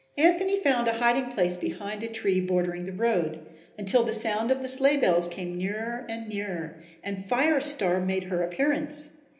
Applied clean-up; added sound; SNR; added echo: none; none; none; reverberation time 0.8 s.